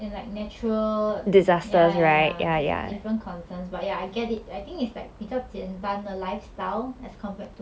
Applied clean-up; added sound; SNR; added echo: none; none; none; none.